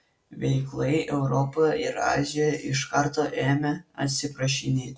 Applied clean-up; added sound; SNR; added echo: none; none; none; none.